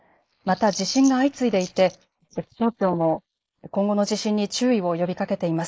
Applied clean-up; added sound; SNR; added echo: neural mask model Resemble Enhance denoiser.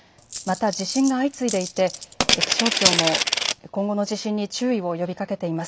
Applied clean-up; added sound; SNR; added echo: none; Coin (dropping); 0 dB; none.